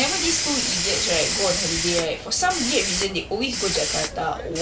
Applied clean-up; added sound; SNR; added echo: none; Hiss; 1 dB; none.